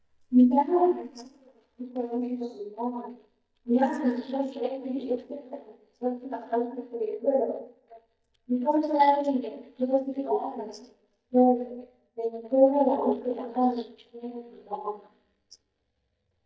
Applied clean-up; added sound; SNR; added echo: neural mask model DeepFilterNet 3.